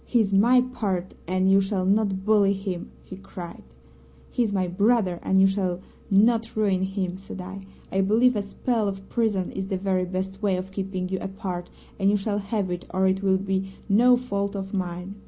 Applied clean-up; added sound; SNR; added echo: none; none; none; none.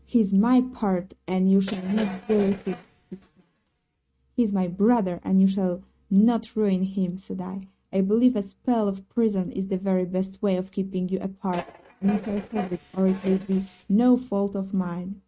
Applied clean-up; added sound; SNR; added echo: neural mask model RNNoise.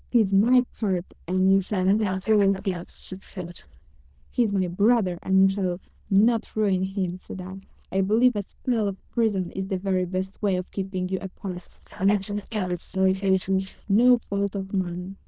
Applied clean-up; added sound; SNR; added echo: neural diffusion model UNIVERSE++.